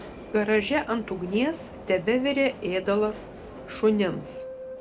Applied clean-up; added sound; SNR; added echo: none; Subway, metro, underground; 14 dB; none.